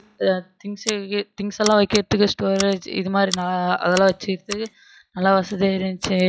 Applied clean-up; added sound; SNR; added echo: classical method log-MMSE.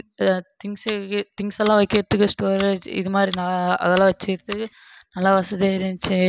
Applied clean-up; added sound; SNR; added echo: none; Scissors; 14 dB; none.